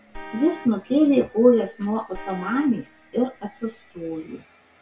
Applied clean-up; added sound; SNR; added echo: none; Vehicle horn, car horn, honking; 19 dB; none.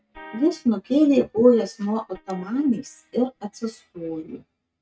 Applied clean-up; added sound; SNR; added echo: neural mask model RNNoise.